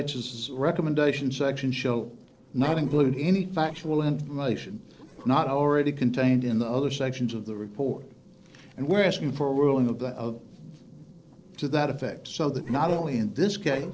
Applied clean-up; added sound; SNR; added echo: neural separator model SepFormer DNS4.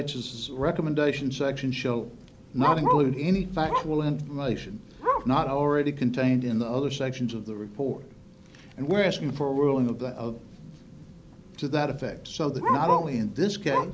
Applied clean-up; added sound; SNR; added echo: none; Bark; 7 dB; none.